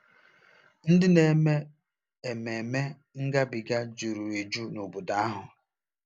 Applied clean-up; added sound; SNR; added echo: none; none; none; none.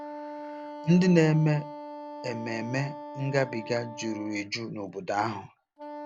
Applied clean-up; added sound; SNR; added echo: none; Wind instrument, woodwind instrument; 13 dB; none.